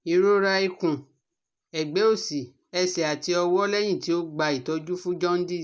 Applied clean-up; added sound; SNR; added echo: none; none; none; none.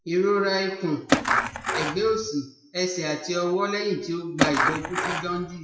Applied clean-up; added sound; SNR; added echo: classical method WPE with log-MMSE.